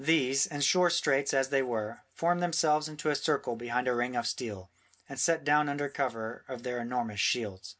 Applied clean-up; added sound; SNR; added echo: none; none; none; reverberation time 0.3 s.